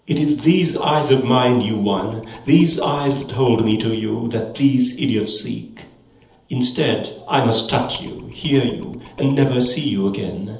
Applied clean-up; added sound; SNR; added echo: neural separator model SepFormer DNS4.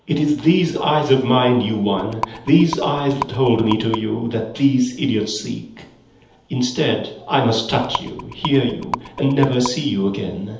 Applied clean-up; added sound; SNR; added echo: none; Rattle; 11 dB; reverberation time 0.8 s.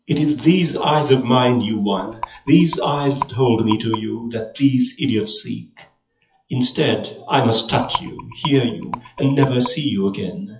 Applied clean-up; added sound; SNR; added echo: classical method WPE with log-MMSE.